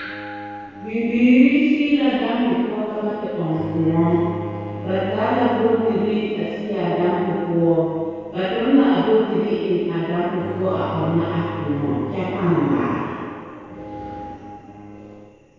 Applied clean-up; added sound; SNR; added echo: none; Bowed string instrument; 14 dB; reverberation time 2.0 s.